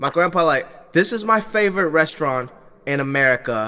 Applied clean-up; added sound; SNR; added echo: neural separator model SepFormer DNS4.